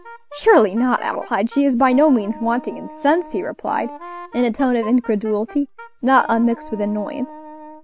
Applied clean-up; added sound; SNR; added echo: none; Wind instrument, woodwind instrument; 18 dB; none.